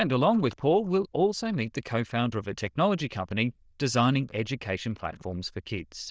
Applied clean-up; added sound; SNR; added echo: neural diffusion model UNIVERSE++.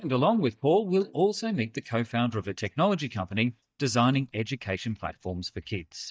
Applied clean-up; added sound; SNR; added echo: neural mask model DeepFilterNet 3.